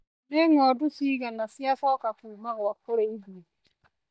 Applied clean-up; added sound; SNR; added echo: neural mask model DeepFilterNet 3.